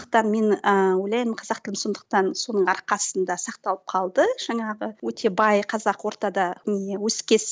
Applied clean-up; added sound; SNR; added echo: none; none; none; none.